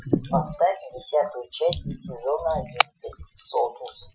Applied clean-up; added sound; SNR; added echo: classical method Wiener filter.